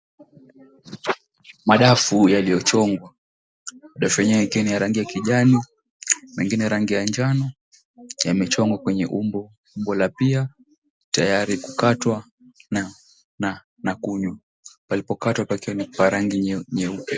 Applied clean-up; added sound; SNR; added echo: none; none; none; none.